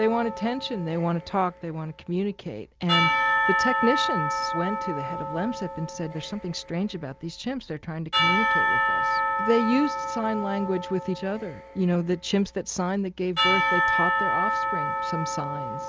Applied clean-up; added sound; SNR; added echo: none; Church bell / Percussion; -1 dB; none.